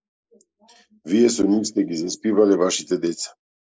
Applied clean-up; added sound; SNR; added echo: neural mask model Resemble Enhance denoiser.